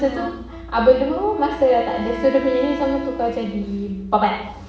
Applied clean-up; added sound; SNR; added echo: none; Wind instrument, woodwind instrument; 13 dB; reverberation time 0.6 s.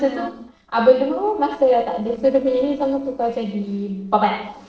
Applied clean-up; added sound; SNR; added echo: neural separator model SepFormer DNS4.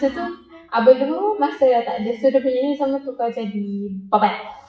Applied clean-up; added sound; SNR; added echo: classical method WPE with log-MMSE.